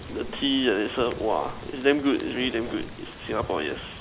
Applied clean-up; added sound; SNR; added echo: none; Rain / Train + Clapping; 13 dB; none.